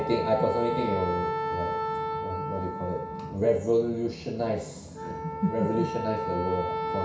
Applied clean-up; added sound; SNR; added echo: none; Wind instrument, woodwind instrument; 4 dB; reverberation time 0.6 s.